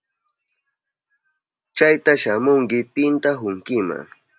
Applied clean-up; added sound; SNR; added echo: none; none; none; none.